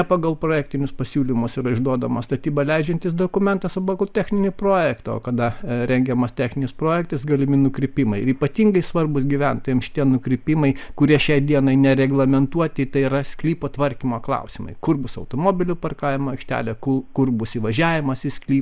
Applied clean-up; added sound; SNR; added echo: none; none; none; none.